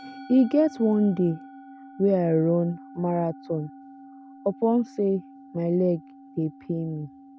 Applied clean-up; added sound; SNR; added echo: none; Musical instrument; 19 dB; none.